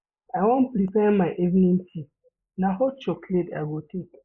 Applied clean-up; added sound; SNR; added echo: neural mask model Resemble Enhance denoiser.